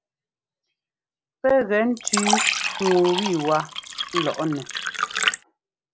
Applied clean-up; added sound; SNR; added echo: none; Fill (with liquid); 1 dB; none.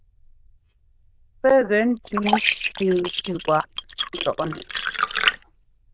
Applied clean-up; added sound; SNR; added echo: neural diffusion model UNIVERSE++.